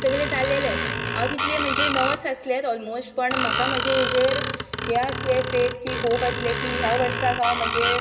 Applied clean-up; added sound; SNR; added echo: none; Screech; 2 dB; reverberation time 0.2 s.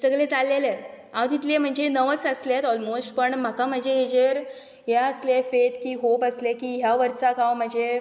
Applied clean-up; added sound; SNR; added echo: none; none; none; none.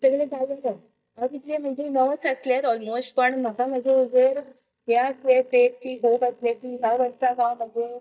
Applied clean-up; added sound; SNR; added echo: neural mask model DeepFilterNet 3.